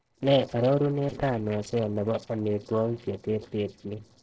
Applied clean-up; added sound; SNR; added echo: neural separator model SepFormer DNS4.